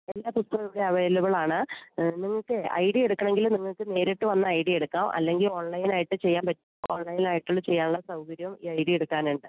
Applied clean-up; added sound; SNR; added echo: none; none; none; none.